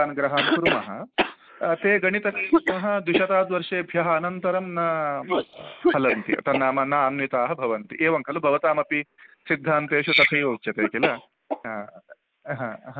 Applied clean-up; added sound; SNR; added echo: neural mask model Resemble Enhance denoiser.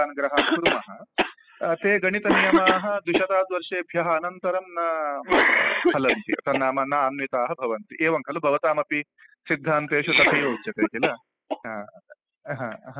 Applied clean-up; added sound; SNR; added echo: classical method spectral subtraction.